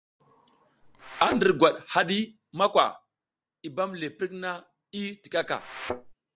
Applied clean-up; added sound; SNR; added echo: neural separator model SepFormer DNS4.